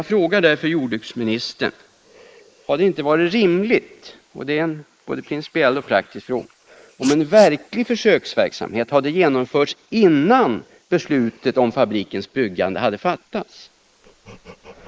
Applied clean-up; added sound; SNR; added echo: neural mask model Resemble Enhance denoiser.